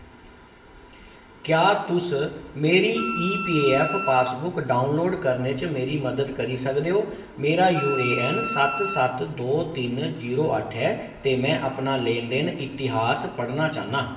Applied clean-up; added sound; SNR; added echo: none; Wind instrument, woodwind instrument; 7 dB; reverberation time 0.9 s.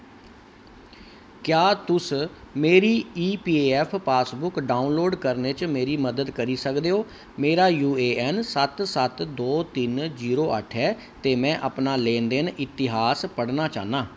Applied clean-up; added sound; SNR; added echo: none; none; none; none.